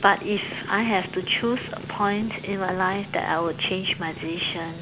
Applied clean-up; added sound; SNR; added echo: none; Motorcycle; 13 dB; none.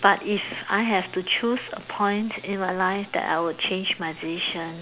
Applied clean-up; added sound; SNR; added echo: none; none; none; none.